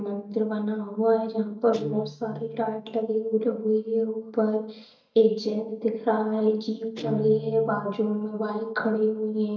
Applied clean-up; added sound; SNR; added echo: neural mask model DeepFilterNet 3.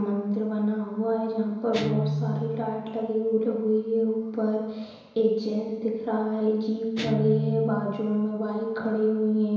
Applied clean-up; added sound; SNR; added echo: none; Guitar; 9 dB; reverberation time 1.0 s.